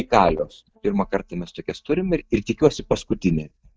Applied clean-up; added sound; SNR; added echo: neural mask model DeepFilterNet 3.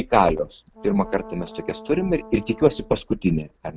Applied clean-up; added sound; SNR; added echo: none; Brass instrument; 18 dB; none.